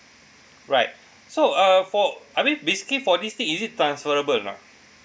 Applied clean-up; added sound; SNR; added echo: none; none; none; none.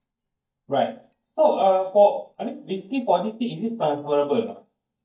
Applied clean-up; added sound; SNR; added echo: neural mask model DeepFilterNet 3.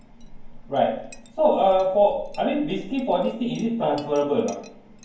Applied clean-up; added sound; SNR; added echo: none; Chink, clink; 19 dB; reverberation time 0.9 s.